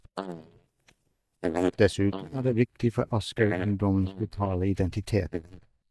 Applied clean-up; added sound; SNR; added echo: neural mask model DeepFilterNet 3.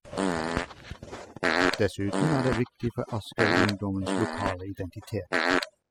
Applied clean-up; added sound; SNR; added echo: classical method spectral subtraction.